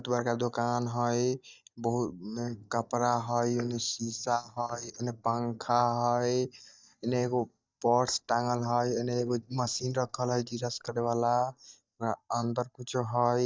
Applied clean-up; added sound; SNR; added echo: neural mask model DeepFilterNet 3.